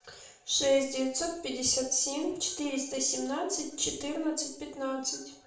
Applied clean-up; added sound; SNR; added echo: none; none; none; reverberation time 0.5 s.